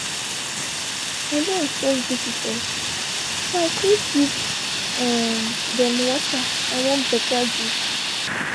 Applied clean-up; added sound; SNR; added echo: none; Fire; -1 dB; none.